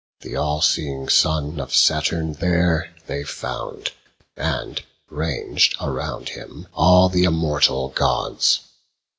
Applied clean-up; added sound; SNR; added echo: none; none; none; none.